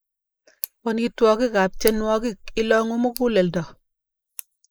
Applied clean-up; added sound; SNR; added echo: neural mask model Resemble Enhance denoiser.